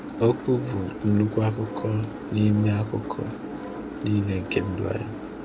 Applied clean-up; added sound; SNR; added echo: none; Engine; 9 dB; none.